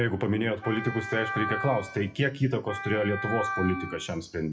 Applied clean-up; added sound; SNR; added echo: classical method WPE with log-MMSE.